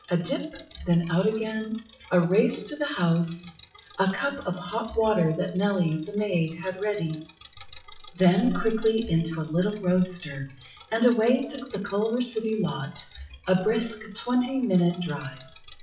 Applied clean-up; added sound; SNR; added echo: classical method WPE with log-MMSE.